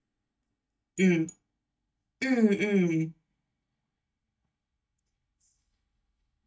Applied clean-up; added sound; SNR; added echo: neural mask model DeepFilterNet 3.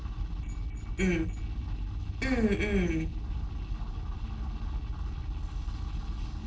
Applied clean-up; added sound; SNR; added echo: neural separator model SepFormer DNS4.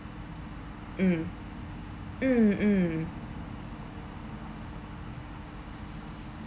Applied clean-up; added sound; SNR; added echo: none; none; none; none.